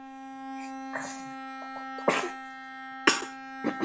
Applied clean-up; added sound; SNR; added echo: none; Bowed string instrument; 6 dB; none.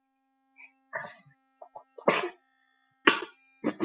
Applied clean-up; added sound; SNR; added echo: classical method spectral subtraction.